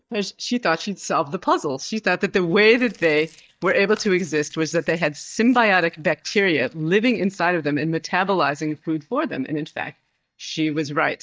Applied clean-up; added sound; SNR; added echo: neural mask model DeepFilterNet 3.